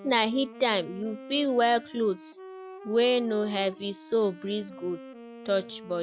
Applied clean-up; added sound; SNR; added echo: none; Wind instrument, woodwind instrument; 16 dB; none.